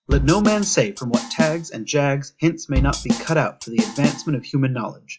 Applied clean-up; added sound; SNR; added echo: classical method log-MMSE.